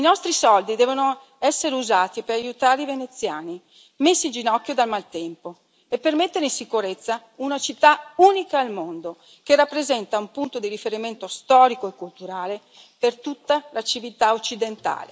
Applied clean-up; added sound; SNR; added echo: none; none; none; none.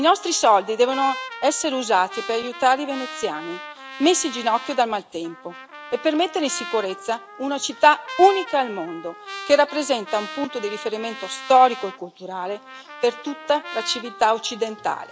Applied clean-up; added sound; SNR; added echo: none; Trumpet; 15 dB; none.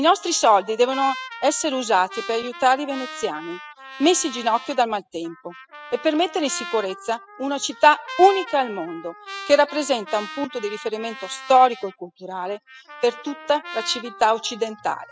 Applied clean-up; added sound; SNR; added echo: classical method spectral subtraction.